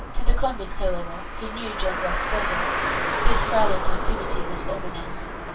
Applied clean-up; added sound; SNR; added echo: none; Car; 6 dB; reverberation time 0.2 s.